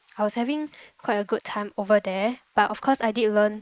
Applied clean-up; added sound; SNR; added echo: neural mask model Resemble Enhance denoiser.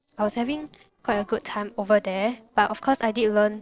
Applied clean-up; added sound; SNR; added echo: neural separator model SepFormer DNS4.